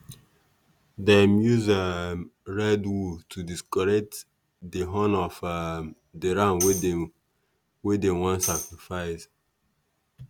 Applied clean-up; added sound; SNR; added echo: none; Tambourine; 9 dB; none.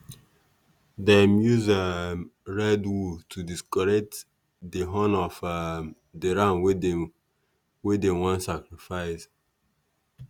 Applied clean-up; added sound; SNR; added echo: none; none; none; none.